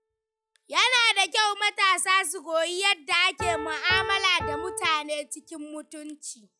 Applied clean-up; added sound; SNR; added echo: classical method log-MMSE.